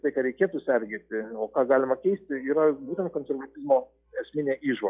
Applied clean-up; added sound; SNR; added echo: classical method log-MMSE.